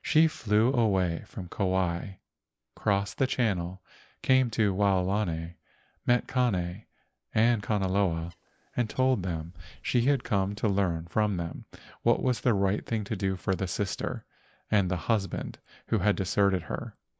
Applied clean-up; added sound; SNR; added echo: neural mask model Resemble Enhance denoiser.